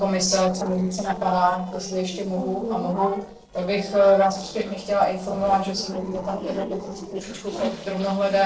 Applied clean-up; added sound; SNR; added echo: neural separator model SepFormer DNS4.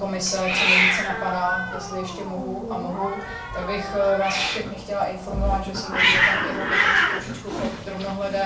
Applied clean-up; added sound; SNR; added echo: none; Hiss; -2 dB; reverberation time 0.3 s.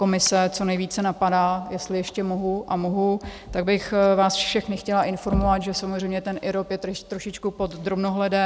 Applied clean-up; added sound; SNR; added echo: none; none; none; none.